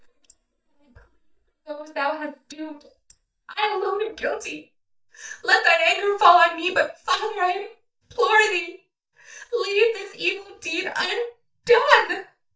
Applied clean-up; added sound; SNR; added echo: neural mask model DeepFilterNet 3.